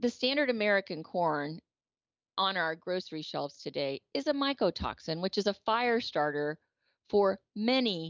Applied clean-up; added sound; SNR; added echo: none; none; none; none.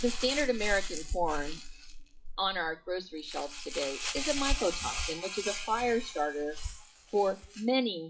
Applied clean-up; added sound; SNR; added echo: classical method WPE with log-MMSE.